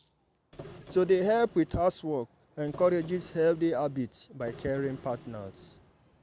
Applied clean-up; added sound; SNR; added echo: none; Printer; 19 dB; none.